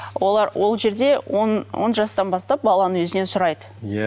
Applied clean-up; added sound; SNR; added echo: none; none; none; none.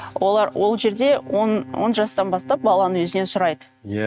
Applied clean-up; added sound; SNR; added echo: neural mask model RNNoise.